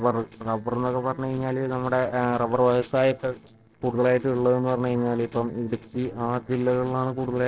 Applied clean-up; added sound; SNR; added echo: neural separator model SepFormer DNS4.